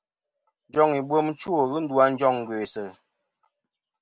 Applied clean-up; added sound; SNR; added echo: none; none; none; none.